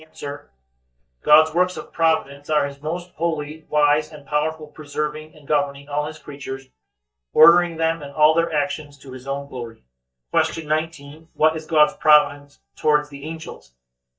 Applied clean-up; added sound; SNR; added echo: neural mask model DeepFilterNet 3.